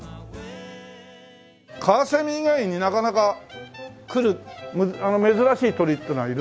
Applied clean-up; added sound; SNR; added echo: none; none; none; none.